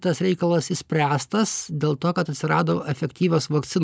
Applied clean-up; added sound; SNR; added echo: none; none; none; none.